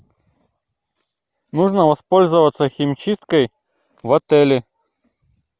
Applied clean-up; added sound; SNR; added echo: none; none; none; none.